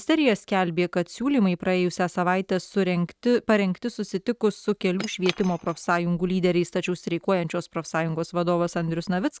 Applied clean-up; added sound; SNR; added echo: neural mask model RNNoise.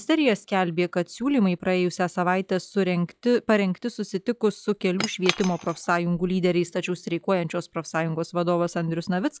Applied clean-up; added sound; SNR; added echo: classical method log-MMSE.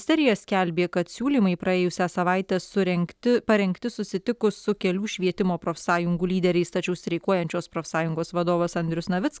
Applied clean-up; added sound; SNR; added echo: none; none; none; none.